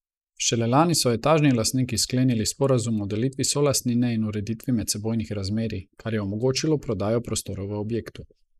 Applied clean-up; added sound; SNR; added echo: neural mask model Resemble Enhance denoiser.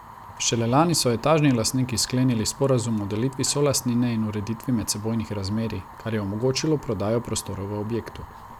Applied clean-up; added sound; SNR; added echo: none; Fire; 18 dB; none.